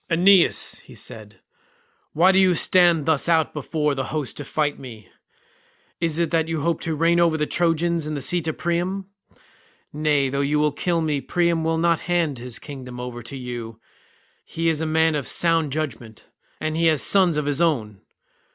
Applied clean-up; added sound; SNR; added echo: none; none; none; none.